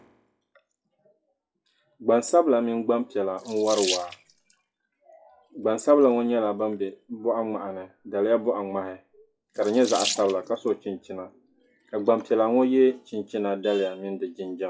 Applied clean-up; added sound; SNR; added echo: classical method log-MMSE.